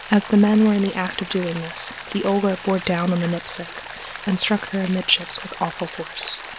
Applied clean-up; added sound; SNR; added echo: none; Rain; 13 dB; none.